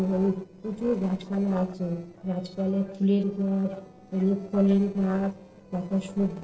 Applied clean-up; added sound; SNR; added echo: neural separator model SepFormer DNS4.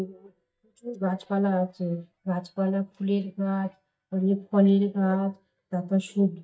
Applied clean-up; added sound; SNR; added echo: neural mask model DeepFilterNet 3.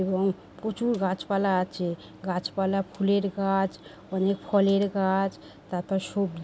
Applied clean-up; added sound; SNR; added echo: none; none; none; none.